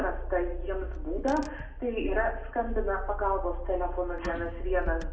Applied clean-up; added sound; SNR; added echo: none; Engine / Car; 3 dB; reverberation time 0.7 s.